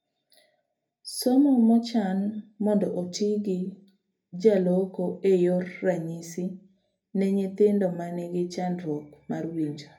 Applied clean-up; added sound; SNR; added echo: none; none; none; reverberation time 0.3 s.